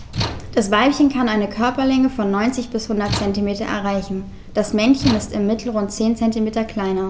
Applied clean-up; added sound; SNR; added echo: none; Slam / Tools; 11 dB; none.